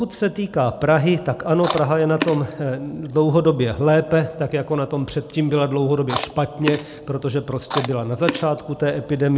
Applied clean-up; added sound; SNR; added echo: none; Chewing, mastication; 10 dB; none.